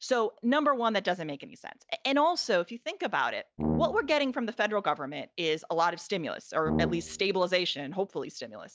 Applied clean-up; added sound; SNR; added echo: none; Brass instrument; 4 dB; none.